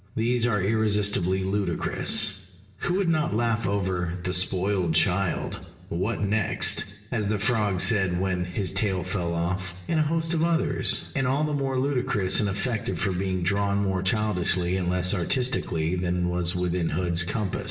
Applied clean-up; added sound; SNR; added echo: none; none; none; reverberation time 1.0 s.